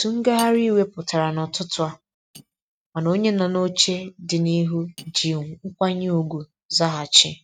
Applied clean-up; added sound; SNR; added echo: neural mask model RNNoise.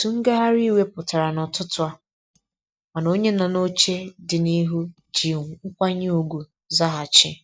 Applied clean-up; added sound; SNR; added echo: neural mask model DeepFilterNet 3.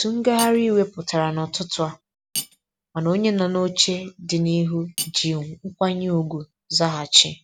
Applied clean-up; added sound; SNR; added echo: none; Cutlery, silverware; 15 dB; none.